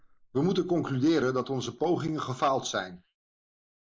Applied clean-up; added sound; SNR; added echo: neural mask model Resemble Enhance denoiser.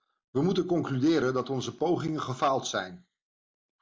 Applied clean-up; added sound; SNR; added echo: none; none; none; none.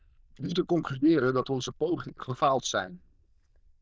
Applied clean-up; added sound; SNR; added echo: neural diffusion model UNIVERSE++.